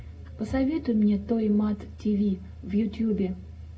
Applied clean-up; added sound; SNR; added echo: none; none; none; reverberation time 0.2 s.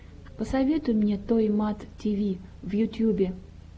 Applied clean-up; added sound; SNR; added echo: none; none; none; none.